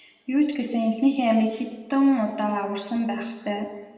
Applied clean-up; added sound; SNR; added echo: none; none; none; reverberation time 1.1 s.